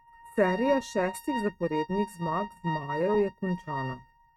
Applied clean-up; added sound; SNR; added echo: neural mask model RNNoise.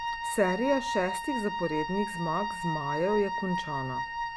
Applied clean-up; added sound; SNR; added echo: none; Wind instrument, woodwind instrument; 3 dB; none.